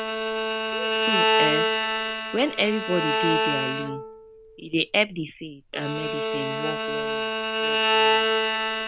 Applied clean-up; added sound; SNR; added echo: none; Bowed string instrument; -5 dB; none.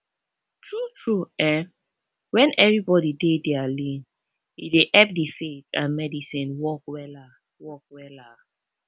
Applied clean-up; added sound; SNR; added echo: none; none; none; none.